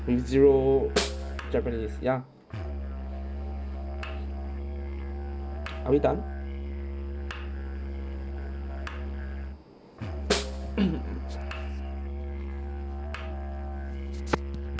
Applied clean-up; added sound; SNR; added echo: none; Snare drum + Musical instrument; 2 dB; none.